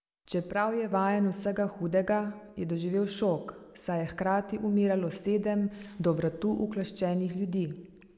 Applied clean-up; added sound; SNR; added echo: none; none; none; none.